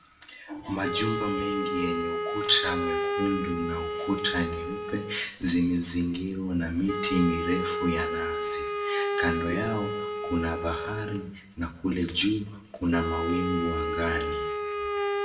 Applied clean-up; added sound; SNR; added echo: none; Wind instrument, woodwind instrument; 2 dB; reverberation time 0.6 s.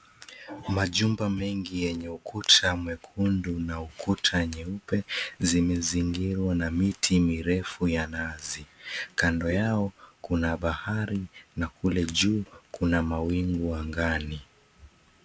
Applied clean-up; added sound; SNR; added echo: none; none; none; none.